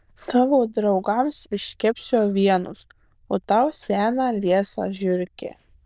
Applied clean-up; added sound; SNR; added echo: neural diffusion model UNIVERSE++.